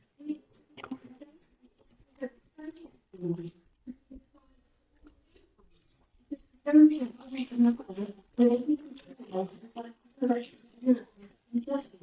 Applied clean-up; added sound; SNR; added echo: neural mask model DeepFilterNet 3.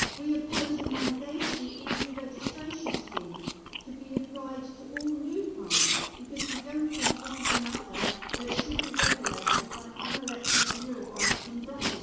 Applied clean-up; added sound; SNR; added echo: none; Chewing, mastication; -4 dB; reverberation time 1.2 s.